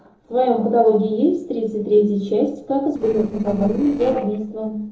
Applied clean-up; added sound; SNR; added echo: neural separator model SepFormer DNS4.